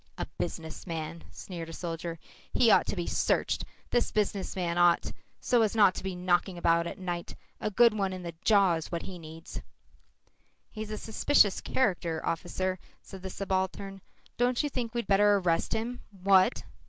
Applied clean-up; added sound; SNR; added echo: none; none; none; none.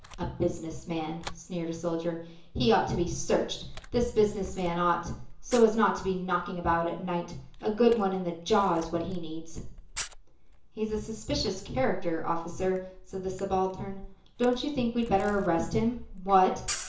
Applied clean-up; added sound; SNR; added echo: none; Camera; 18 dB; reverberation time 0.7 s.